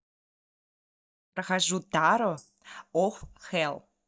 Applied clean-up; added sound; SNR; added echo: neural mask model DeepFilterNet 3.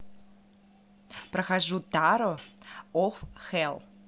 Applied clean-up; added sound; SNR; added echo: none; Hi-hat; 16 dB; none.